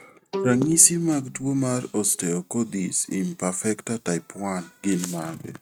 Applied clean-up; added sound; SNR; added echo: neural mask model RNNoise.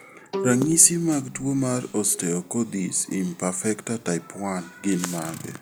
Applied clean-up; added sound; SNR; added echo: none; Bowed string instrument; 13 dB; none.